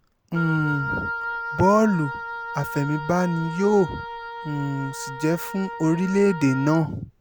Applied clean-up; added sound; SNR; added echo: none; Wind instrument, woodwind instrument; 9 dB; none.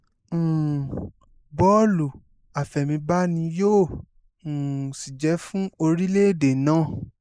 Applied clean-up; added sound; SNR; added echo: neural mask model Resemble Enhance denoiser.